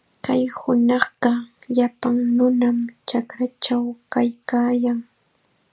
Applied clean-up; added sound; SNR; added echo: none; none; none; none.